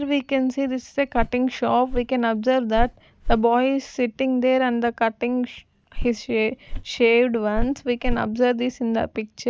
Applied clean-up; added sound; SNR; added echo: none; Walk, footsteps; 7 dB; none.